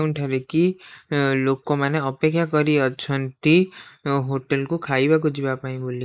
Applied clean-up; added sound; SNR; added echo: neural mask model Resemble Enhance denoiser.